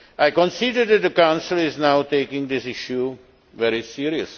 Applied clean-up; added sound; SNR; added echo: none; none; none; none.